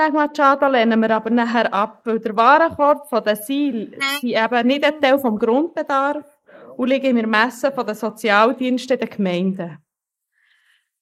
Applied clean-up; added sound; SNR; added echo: neural mask model Resemble Enhance denoiser.